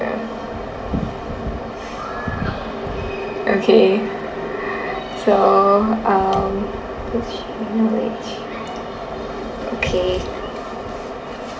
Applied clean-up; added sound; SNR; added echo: none; none; none; reverberation time 1.6 s.